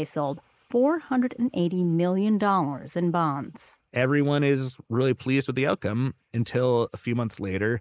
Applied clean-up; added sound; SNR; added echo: neural mask model Resemble Enhance denoiser.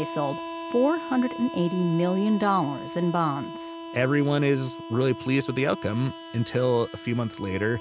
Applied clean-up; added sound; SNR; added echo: none; Harmonica; 12 dB; none.